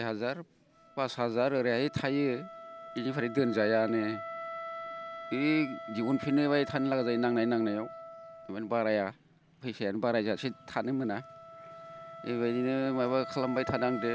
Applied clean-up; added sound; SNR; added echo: none; Wind instrument, woodwind instrument; 13 dB; none.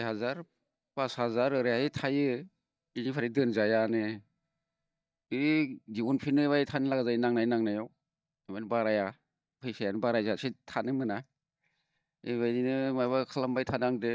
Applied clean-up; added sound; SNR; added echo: neural mask model DeepFilterNet 3.